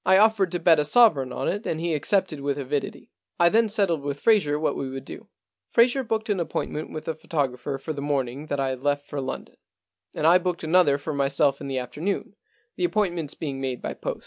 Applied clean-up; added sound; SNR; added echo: none; none; none; none.